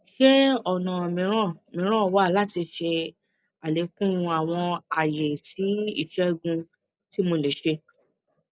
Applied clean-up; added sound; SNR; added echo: none; none; none; none.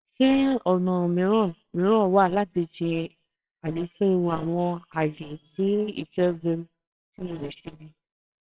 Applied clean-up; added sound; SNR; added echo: neural separator model SepFormer WHAMR!.